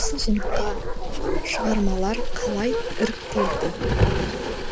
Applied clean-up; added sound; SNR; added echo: none; Bark; -4 dB; none.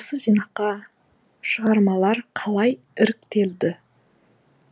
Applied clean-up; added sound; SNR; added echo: none; none; none; none.